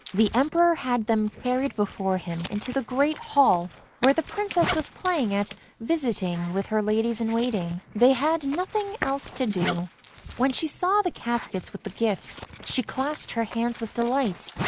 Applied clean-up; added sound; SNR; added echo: neural mask model Resemble Enhance denoiser.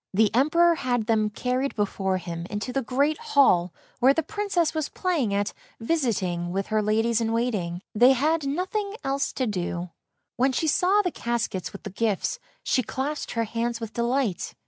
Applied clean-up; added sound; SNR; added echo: none; none; none; none.